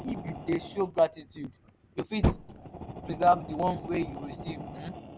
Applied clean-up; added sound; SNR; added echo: none; Fire; 6 dB; none.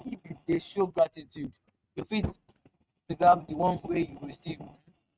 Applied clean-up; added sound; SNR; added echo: neural mask model RNNoise.